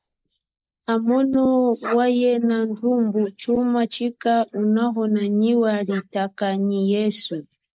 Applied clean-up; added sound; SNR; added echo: neural mask model Resemble Enhance denoiser.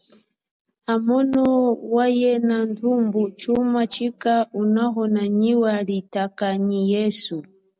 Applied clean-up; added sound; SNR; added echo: none; none; none; none.